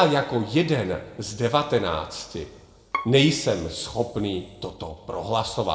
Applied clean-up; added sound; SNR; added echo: none; Bowed string instrument; 12 dB; reverberation time 1.6 s.